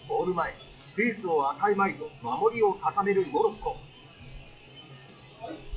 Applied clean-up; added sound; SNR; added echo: classical method WPE with log-MMSE.